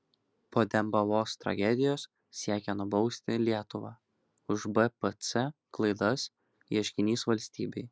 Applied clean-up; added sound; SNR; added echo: none; none; none; none.